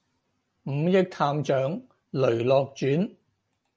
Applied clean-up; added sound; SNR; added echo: none; none; none; none.